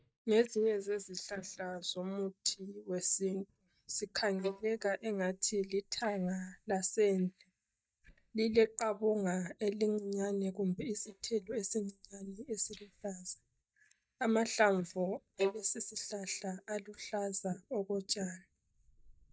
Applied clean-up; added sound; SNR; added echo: neural mask model DeepFilterNet 3.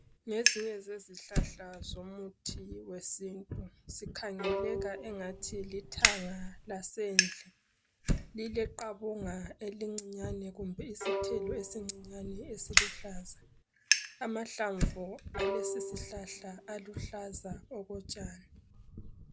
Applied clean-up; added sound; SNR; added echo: none; Fire + Bowed string instrument; -4 dB; none.